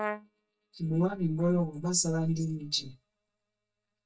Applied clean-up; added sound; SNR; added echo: neural mask model DeepFilterNet 3.